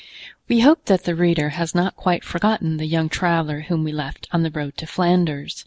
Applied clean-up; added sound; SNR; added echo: none; none; none; none.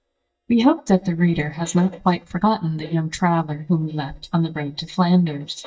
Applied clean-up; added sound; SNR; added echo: neural mask model DeepFilterNet 3.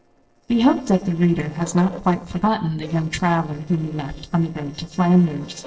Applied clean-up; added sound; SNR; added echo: neural separator model SepFormer DNS4.